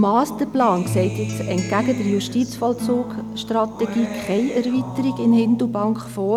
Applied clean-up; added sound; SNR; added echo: none; Acoustic guitar; 9 dB; none.